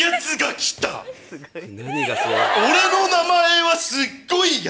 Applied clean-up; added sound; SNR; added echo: none; none; none; none.